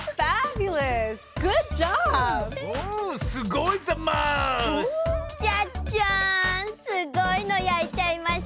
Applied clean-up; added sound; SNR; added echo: none; none; none; none.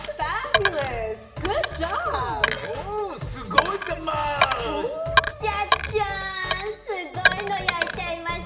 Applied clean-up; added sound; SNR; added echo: none; Coin (dropping); 0 dB; reverberation time 1.1 s.